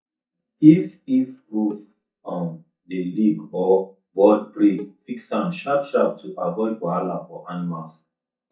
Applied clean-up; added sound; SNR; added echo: neural mask model DeepFilterNet 3.